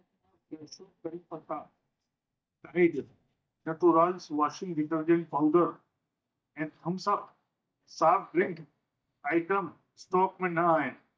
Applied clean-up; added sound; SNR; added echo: neural mask model DeepFilterNet 3.